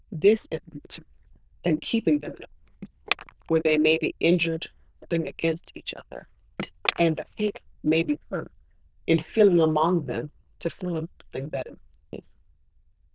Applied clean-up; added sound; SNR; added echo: neural diffusion model UNIVERSE++.